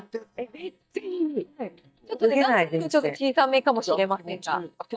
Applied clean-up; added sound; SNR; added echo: neural mask model DeepFilterNet 3.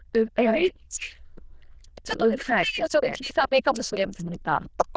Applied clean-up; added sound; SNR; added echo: neural diffusion model UNIVERSE++.